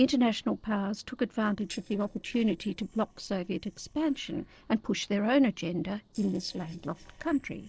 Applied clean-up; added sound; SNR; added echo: neural separator model SepFormer DNS4.